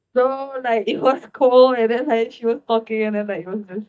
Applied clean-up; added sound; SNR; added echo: neural mask model DeepFilterNet 3.